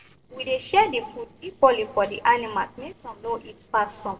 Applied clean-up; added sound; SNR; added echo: neural separator model SepFormer DNS4.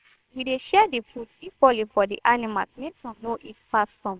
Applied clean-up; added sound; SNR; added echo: neural separator model SepFormer WHAMR!.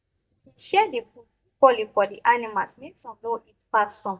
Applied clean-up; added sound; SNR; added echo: neural mask model DeepFilterNet 3.